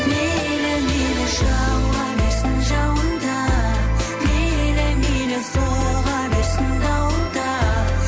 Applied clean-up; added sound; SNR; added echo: none; none; none; none.